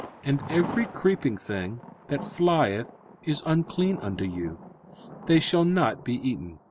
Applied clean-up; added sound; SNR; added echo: none; Thunder; 14 dB; none.